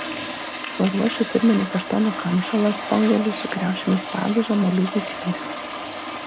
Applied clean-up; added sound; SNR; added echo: none; Toilet flush; 8 dB; none.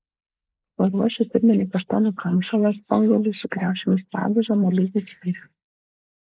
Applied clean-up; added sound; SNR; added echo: neural mask model Resemble Enhance denoiser.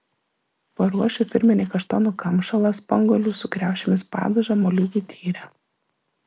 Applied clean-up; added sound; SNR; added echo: none; none; none; none.